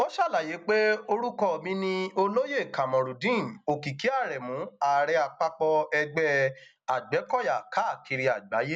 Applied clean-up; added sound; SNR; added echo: none; none; none; none.